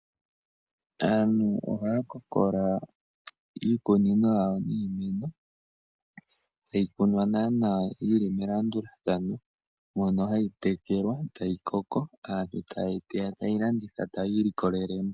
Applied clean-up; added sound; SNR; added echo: none; none; none; none.